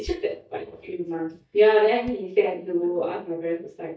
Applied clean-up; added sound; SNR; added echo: neural mask model DeepFilterNet 3.